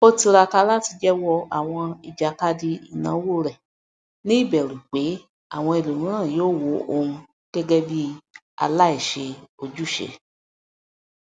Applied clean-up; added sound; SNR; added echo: none; none; none; none.